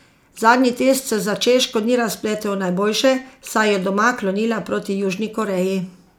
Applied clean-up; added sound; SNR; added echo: none; none; none; none.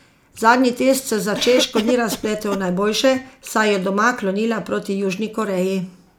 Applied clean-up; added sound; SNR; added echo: none; Cough; 11 dB; none.